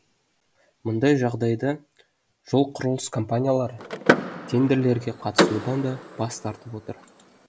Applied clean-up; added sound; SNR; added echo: none; Door / Car; 1 dB; none.